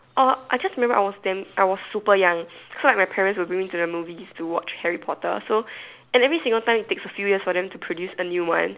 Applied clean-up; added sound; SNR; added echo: none; none; none; none.